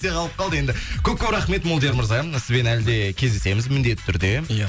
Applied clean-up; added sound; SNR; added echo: none; none; none; none.